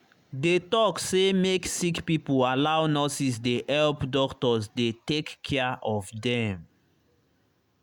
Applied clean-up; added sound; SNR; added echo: none; none; none; none.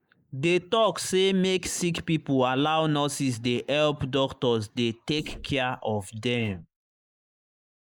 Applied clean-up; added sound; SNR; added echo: neural mask model Resemble Enhance denoiser.